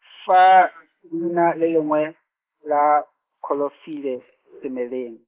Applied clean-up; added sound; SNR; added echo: neural mask model Resemble Enhance denoiser.